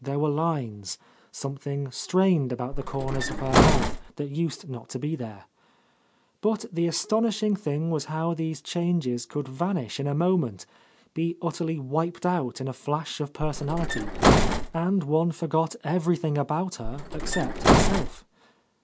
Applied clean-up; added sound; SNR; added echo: none; Bus; -4 dB; none.